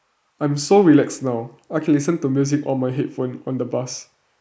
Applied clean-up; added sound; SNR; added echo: neural mask model Resemble Enhance denoiser.